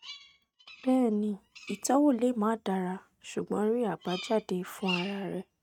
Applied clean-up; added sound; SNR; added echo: neural mask model RNNoise.